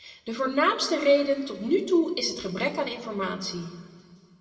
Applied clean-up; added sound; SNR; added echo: none; none; none; reverberation time 1.7 s.